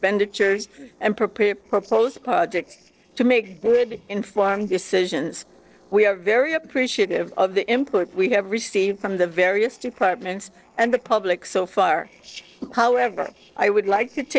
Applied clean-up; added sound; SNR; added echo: neural separator model SepFormer DNS4.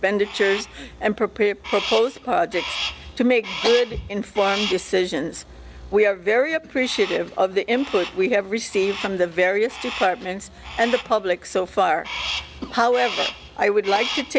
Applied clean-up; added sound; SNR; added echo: none; Crow; 11 dB; none.